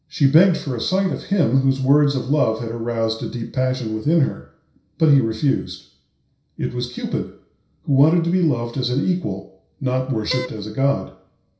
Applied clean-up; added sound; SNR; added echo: none; Wind instrument, woodwind instrument; 12 dB; reverberation time 0.5 s.